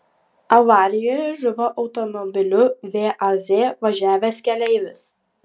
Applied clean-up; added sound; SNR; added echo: none; none; none; none.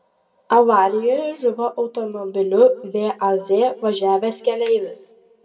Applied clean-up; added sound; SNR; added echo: none; none; none; reverberation time 1.3 s.